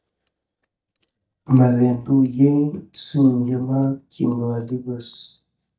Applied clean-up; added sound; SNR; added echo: neural mask model DeepFilterNet 3.